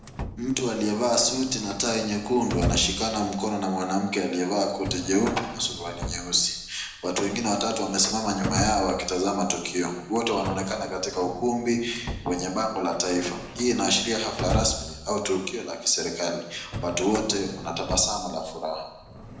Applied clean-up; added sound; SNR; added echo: none; Drawer open or close; 10 dB; reverberation time 0.9 s.